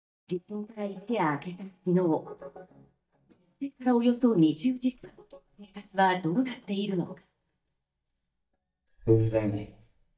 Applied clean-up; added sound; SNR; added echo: neural mask model DeepFilterNet 3.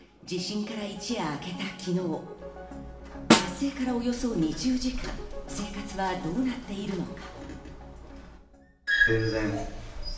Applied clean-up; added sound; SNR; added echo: none; Snare drum; -3 dB; reverberation time 1.0 s.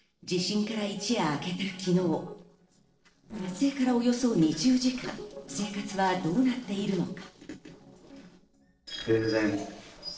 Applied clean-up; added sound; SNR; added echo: neural separator model SepFormer DNS4.